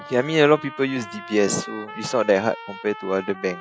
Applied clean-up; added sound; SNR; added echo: classical method Wiener filter.